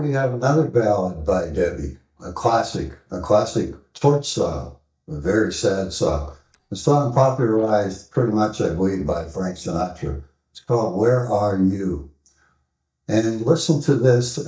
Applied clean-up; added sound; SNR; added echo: neural mask model DeepFilterNet 3.